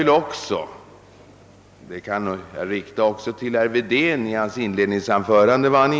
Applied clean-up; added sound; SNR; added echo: none; none; none; none.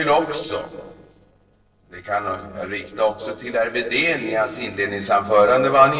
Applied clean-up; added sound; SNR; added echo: neural separator model SepFormer DNS4.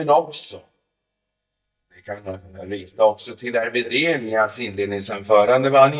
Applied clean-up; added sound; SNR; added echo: neural mask model DeepFilterNet 3.